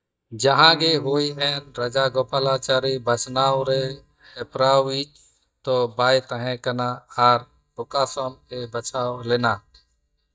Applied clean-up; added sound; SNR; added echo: neural mask model DeepFilterNet 3.